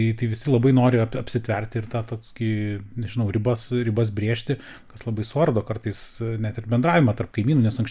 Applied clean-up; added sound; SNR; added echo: none; none; none; none.